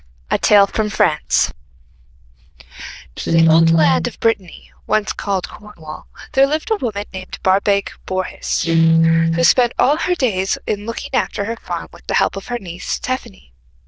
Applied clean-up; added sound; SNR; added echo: neural diffusion model UNIVERSE++.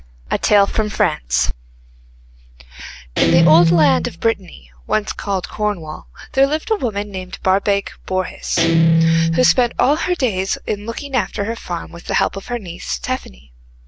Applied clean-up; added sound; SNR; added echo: none; Guitar; -1 dB; none.